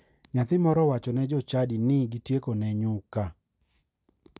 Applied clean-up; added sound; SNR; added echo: none; none; none; none.